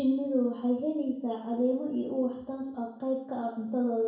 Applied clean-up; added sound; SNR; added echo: none; none; none; reverberation time 0.7 s.